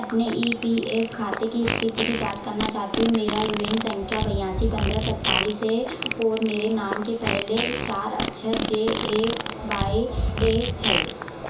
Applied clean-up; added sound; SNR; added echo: none; Fart; 3 dB; reverberation time 0.7 s.